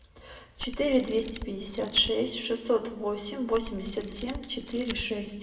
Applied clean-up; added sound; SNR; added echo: none; Camera; 10 dB; reverberation time 0.8 s.